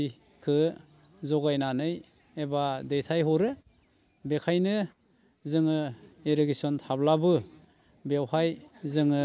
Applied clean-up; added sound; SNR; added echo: none; none; none; none.